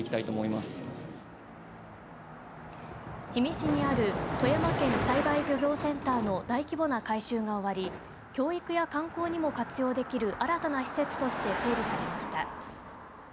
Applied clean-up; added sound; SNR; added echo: none; Car passing by; 5 dB; none.